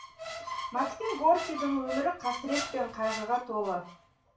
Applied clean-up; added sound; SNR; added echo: none; Squeak; 8 dB; reverberation time 0.4 s.